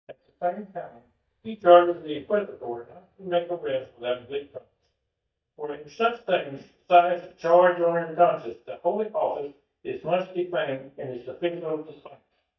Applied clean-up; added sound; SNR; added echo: neural mask model DeepFilterNet 3.